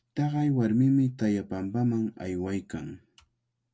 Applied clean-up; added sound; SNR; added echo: none; none; none; none.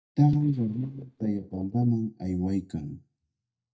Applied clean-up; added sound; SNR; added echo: neural mask model DeepFilterNet 3.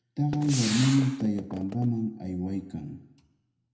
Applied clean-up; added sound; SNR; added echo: none; Gunshot, gunfire; 8 dB; reverberation time 0.8 s.